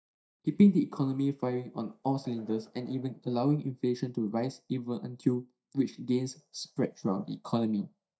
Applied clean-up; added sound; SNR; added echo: neural mask model DeepFilterNet 3.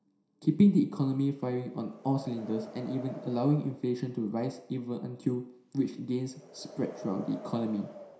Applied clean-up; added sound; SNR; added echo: none; Wind; 19 dB; reverberation time 0.7 s.